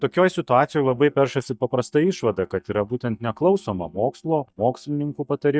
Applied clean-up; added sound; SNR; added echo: neural mask model DeepFilterNet 3.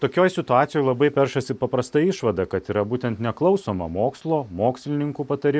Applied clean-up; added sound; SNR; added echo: none; none; none; none.